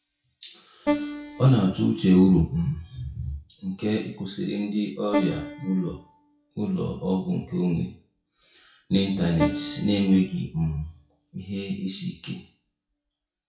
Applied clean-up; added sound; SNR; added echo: classical method WPE with log-MMSE.